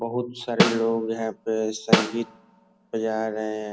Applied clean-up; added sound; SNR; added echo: none; Snare drum; -2 dB; none.